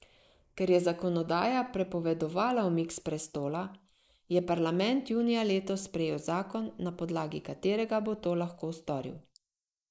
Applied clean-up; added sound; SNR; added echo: neural mask model Resemble Enhance denoiser.